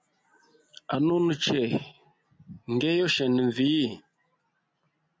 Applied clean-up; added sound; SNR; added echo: none; none; none; none.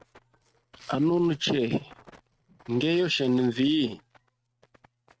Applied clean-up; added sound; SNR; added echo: neural mask model RNNoise.